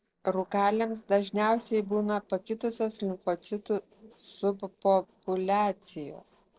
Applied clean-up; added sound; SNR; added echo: neural separator model SepFormer DNS4.